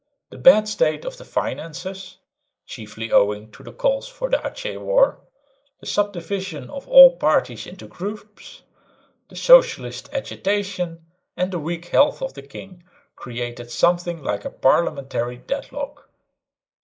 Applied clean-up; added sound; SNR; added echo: neural mask model Resemble Enhance denoiser.